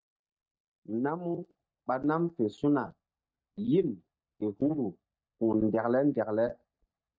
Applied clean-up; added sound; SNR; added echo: neural mask model DeepFilterNet 3.